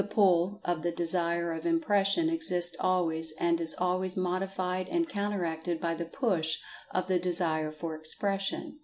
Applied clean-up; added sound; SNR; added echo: none; none; none; none.